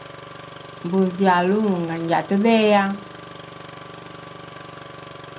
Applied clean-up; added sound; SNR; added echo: none; Engine starting; 16 dB; reverberation time 0.2 s.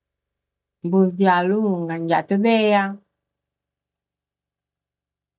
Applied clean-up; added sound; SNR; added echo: neural mask model DeepFilterNet 3.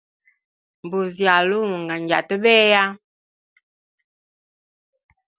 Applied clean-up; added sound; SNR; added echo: none; none; none; none.